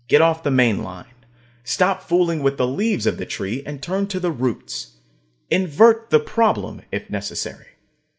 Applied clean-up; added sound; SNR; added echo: none; none; none; none.